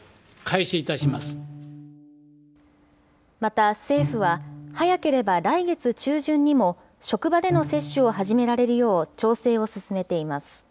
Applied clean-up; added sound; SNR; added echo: none; Bowed string instrument; 12 dB; none.